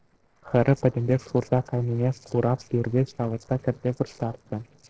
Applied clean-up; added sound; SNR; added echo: neural separator model SepFormer DNS4.